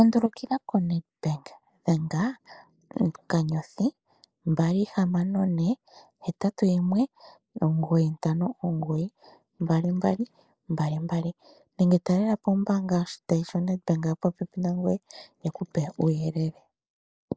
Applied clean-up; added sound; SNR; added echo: neural mask model Resemble Enhance denoiser.